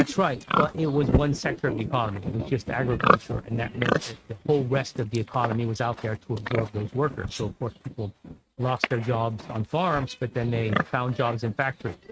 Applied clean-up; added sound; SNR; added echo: neural mask model RNNoise.